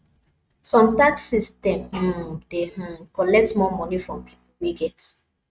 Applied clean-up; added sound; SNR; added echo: neural mask model RNNoise.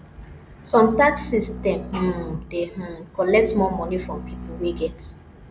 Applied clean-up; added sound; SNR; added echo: none; Bowed string instrument; 12 dB; none.